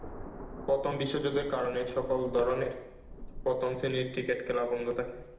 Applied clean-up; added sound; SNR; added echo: none; Thunder; 13 dB; reverberation time 0.8 s.